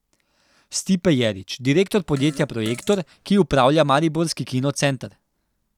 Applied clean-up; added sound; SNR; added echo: none; Fart; 20 dB; none.